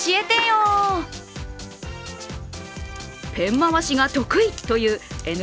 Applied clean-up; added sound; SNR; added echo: none; none; none; none.